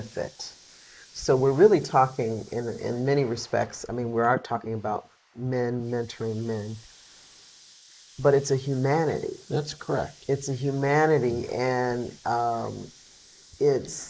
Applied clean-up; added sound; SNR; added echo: neural mask model Resemble Enhance denoiser.